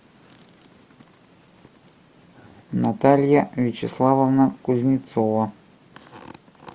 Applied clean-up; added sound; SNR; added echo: none; none; none; none.